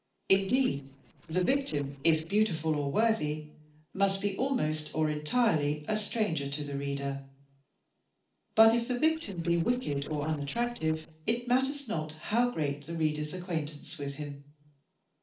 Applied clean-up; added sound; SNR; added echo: neural separator model SepFormer DNS4.